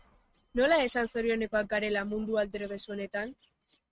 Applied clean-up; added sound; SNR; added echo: neural mask model RNNoise.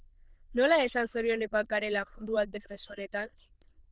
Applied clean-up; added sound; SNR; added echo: neural diffusion model UNIVERSE++.